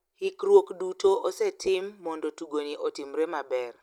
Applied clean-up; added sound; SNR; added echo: none; none; none; none.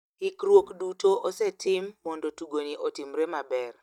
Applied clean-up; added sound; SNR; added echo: neural mask model DeepFilterNet 3.